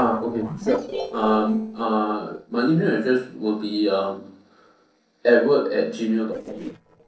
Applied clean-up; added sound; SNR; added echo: neural separator model SepFormer DNS4.